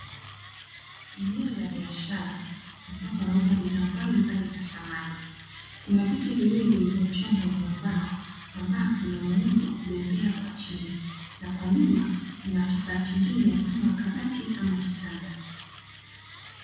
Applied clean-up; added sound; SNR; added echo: none; Mechanisms; 19 dB; reverberation time 1.1 s.